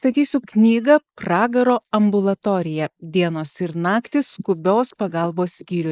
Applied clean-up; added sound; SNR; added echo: neural mask model Resemble Enhance denoiser.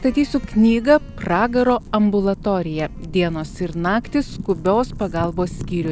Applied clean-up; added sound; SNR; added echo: none; Wind / Fire; 13 dB; none.